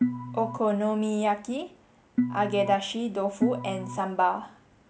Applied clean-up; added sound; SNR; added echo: none; Organ; 4 dB; none.